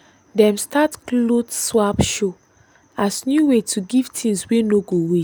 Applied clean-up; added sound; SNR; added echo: none; none; none; none.